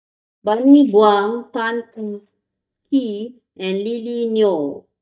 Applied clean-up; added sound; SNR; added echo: neural mask model DeepFilterNet 3.